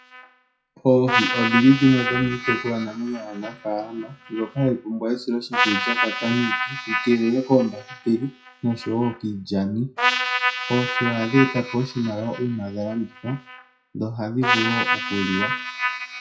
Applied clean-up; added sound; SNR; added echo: classical method WPE with log-MMSE.